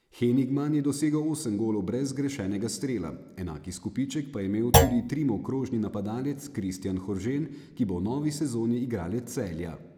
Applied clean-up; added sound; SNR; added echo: none; Thump, thud; -2 dB; none.